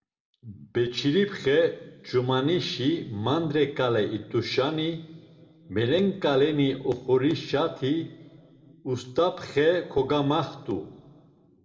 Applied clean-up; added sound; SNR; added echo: none; none; none; reverberation time 1.4 s.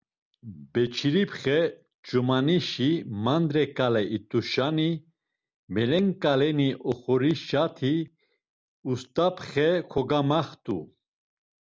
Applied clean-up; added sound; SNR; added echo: none; none; none; none.